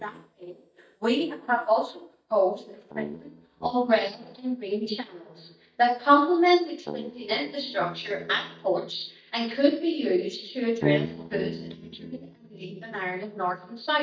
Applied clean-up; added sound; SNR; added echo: neural mask model DeepFilterNet 3.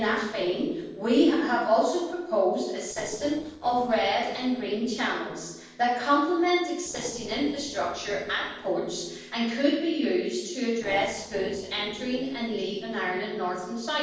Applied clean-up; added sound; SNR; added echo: neural separator model SepFormer DNS4.